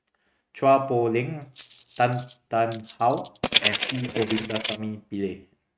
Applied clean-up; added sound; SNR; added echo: neural mask model RNNoise.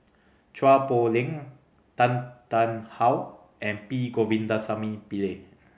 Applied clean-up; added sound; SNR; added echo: none; none; none; none.